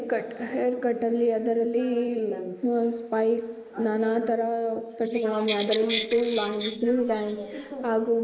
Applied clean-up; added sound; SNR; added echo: neural mask model Resemble Enhance denoiser.